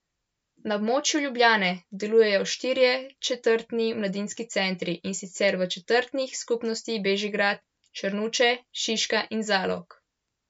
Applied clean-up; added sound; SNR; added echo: none; none; none; none.